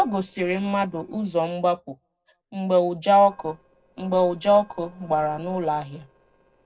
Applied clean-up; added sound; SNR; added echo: neural separator model SepFormer DNS4.